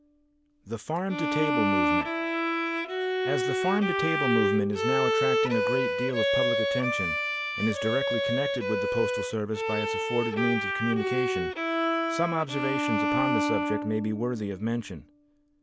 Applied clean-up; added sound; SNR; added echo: none; Bowed string instrument; -3 dB; none.